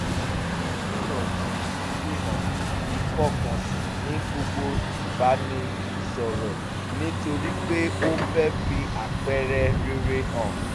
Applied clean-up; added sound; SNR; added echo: none; Truck; -3 dB; none.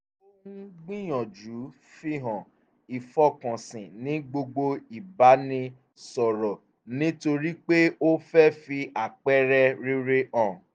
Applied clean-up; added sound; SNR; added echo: none; none; none; none.